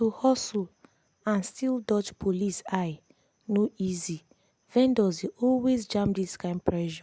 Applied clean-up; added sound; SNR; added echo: none; none; none; none.